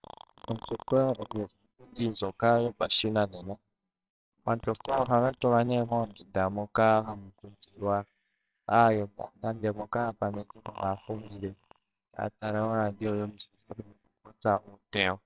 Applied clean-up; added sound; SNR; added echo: neural separator model SepFormer WHAMR!.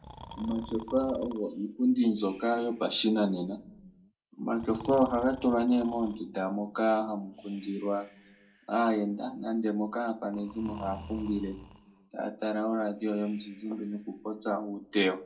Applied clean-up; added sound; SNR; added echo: none; Breathing; 20 dB; reverberation time 0.2 s.